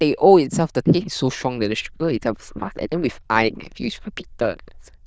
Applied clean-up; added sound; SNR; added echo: neural diffusion model UNIVERSE++.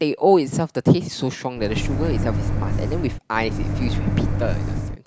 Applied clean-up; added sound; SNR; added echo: none; Microwave oven; 0 dB; none.